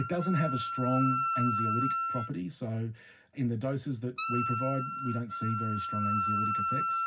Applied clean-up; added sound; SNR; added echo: none; Wind instrument, woodwind instrument; 1 dB; reverberation time 0.4 s.